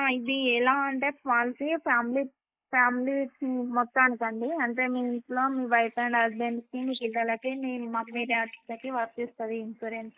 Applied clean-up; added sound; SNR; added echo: neural mask model Resemble Enhance denoiser.